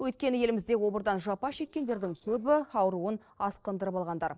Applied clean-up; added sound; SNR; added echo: neural separator model SepFormer DNS4.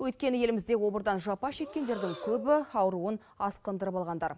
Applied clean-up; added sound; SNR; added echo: none; Breathing; 17 dB; none.